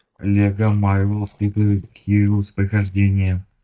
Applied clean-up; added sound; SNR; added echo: neural mask model DeepFilterNet 3.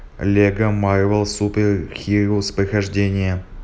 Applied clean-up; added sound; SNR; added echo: none; none; none; none.